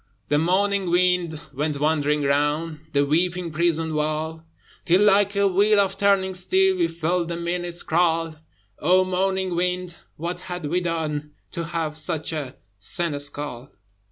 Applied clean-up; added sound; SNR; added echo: none; none; none; none.